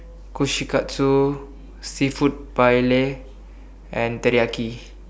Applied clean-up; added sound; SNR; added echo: none; none; none; none.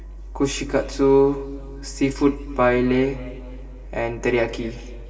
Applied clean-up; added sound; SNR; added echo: none; none; none; reverberation time 2.5 s.